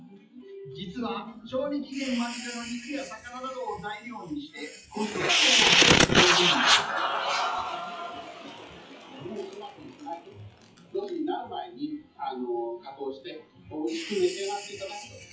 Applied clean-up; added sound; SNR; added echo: classical method WPE with log-MMSE.